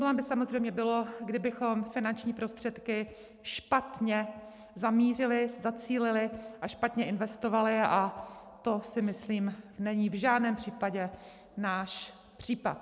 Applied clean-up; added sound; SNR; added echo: none; none; none; none.